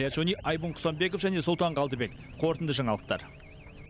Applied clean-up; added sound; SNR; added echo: none; Engine / Mechanisms + Race car, auto racing / Alarm; 18 dB; none.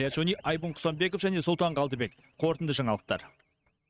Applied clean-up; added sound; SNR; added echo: neural mask model RNNoise.